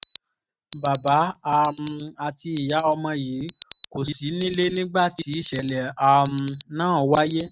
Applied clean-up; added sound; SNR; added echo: neural mask model RNNoise.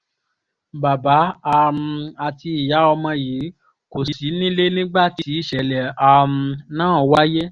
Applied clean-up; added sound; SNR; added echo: none; none; none; none.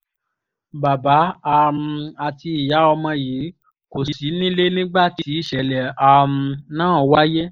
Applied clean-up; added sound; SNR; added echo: neural mask model Resemble Enhance denoiser.